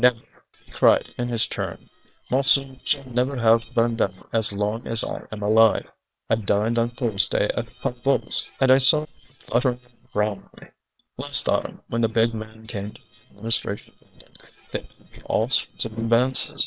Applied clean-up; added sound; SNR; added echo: neural separator model SepFormer WHAM!.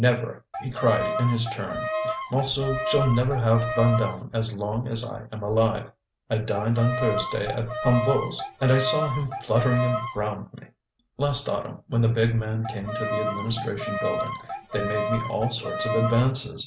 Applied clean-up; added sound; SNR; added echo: none; Bowed string instrument; 5 dB; none.